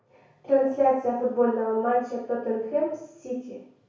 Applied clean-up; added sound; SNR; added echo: none; none; none; reverberation time 0.6 s.